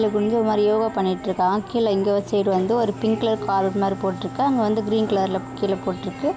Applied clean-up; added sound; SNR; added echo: none; Wind instrument, woodwind instrument + Sliding door; 15 dB; none.